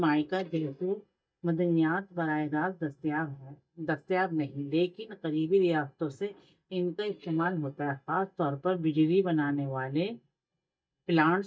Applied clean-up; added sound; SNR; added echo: neural mask model DeepFilterNet 3.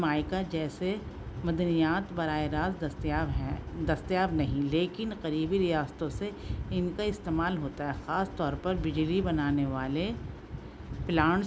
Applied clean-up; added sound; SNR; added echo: none; none; none; none.